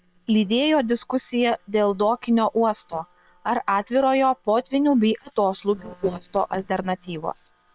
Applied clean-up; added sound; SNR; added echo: neural separator model SepFormer WHAM!.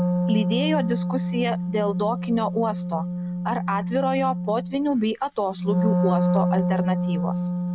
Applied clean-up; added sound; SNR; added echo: none; Wind instrument, woodwind instrument; -1 dB; none.